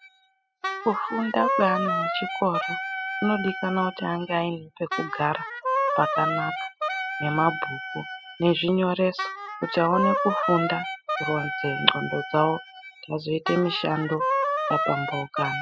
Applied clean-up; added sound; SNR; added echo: classical method spectral subtraction.